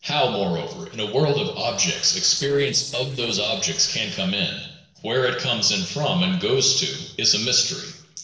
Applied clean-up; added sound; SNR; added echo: neural separator model SepFormer DNS4.